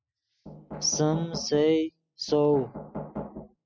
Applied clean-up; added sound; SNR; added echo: classical method spectral subtraction.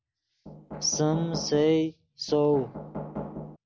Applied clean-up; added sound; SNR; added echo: none; Knock; 10 dB; none.